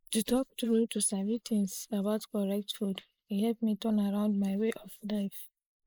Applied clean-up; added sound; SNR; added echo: neural mask model Resemble Enhance denoiser.